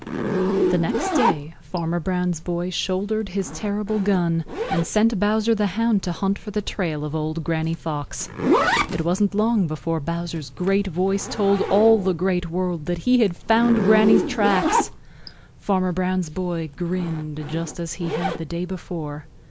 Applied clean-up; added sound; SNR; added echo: none; Zipper (clothing); 5 dB; none.